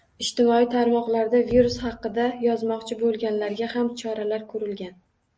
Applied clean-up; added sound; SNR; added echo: none; none; none; none.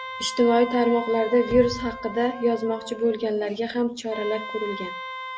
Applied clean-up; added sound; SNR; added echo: none; Wind instrument, woodwind instrument; 12 dB; none.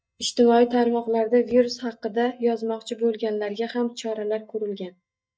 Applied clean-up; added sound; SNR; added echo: neural mask model DeepFilterNet 3.